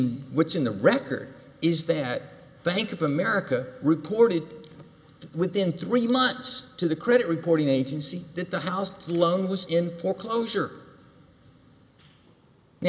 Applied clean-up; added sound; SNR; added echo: none; none; none; none.